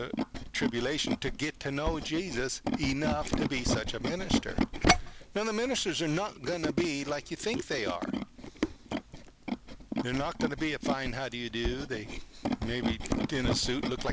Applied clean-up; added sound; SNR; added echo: none; Tools; 0 dB; none.